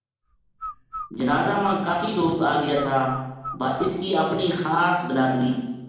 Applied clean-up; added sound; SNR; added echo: none; Bird; 14 dB; reverberation time 0.9 s.